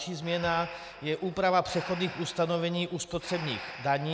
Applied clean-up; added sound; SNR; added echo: none; Breathing; 14 dB; none.